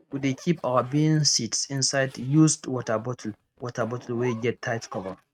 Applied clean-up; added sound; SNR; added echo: neural mask model RNNoise.